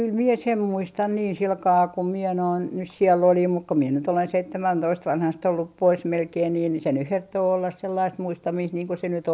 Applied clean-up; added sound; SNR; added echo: none; none; none; none.